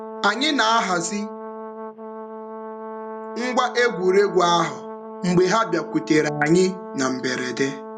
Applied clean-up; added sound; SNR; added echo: none; Brass instrument; 12 dB; none.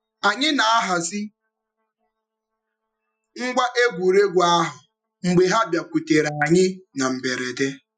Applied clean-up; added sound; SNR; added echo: classical method Wiener filter.